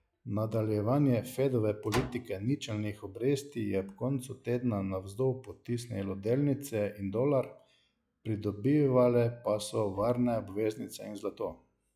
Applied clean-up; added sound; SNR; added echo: classical method log-MMSE.